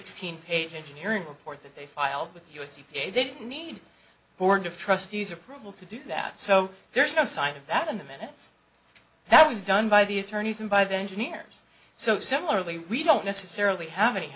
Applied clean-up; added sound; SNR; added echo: none; none; none; none.